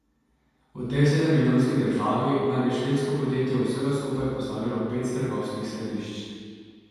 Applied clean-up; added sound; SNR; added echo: none; none; none; reverberation time 2.0 s.